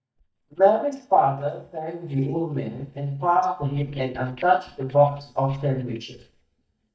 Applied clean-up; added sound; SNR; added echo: neural mask model DeepFilterNet 3.